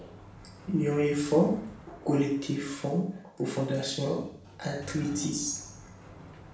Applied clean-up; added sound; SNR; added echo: none; Sliding door; 18 dB; reverberation time 0.7 s.